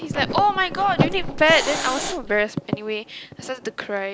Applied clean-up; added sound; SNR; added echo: none; Hiss; 8 dB; none.